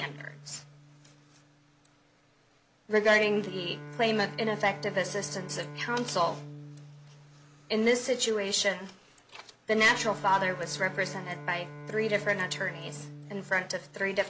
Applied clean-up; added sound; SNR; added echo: none; Bowed string instrument; 15 dB; none.